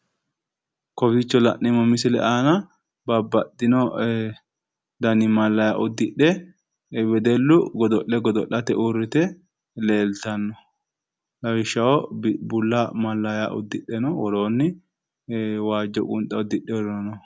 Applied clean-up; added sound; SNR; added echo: none; none; none; none.